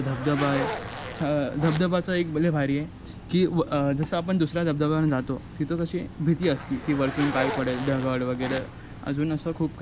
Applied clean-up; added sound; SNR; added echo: none; Zipper (clothing); 11 dB; none.